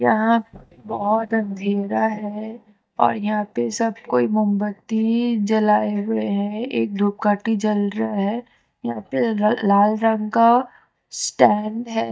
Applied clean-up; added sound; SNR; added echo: neural mask model DeepFilterNet 3.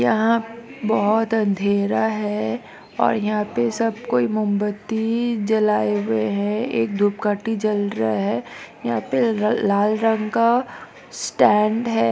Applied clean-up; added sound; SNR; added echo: none; none; none; none.